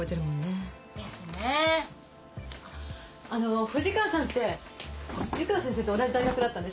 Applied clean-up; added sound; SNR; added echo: none; none; none; none.